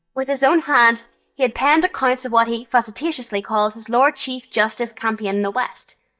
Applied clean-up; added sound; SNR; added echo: neural mask model DeepFilterNet 3.